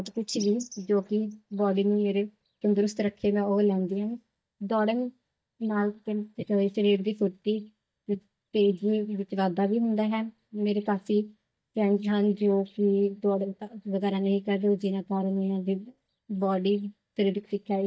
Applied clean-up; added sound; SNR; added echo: neural mask model DeepFilterNet 3.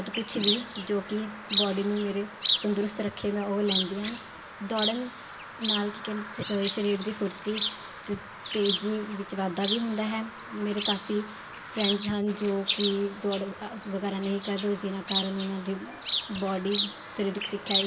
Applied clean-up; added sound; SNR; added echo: none; Chirp, tweet; -1 dB; reverberation time 0.6 s.